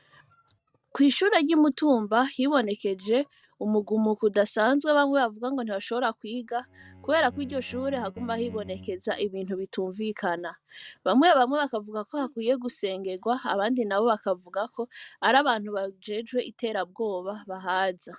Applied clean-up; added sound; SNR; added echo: neural mask model RNNoise.